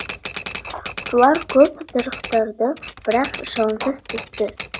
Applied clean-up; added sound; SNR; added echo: none; Typewriter; 11 dB; none.